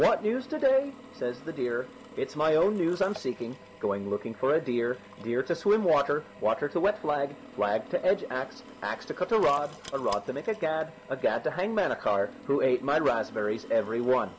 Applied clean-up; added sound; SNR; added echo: none; Drill; 19 dB; none.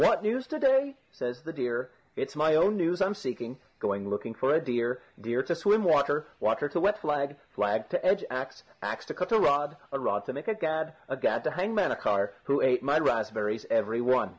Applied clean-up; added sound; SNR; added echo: none; none; none; none.